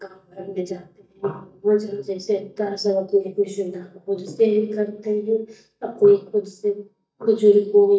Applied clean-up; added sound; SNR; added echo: neural mask model DeepFilterNet 3.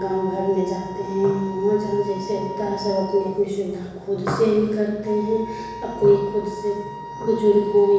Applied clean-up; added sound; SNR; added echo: none; Wind instrument, woodwind instrument; 14 dB; reverberation time 1.1 s.